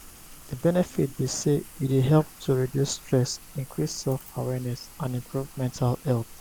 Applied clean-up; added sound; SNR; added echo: none; Rain; 19 dB; none.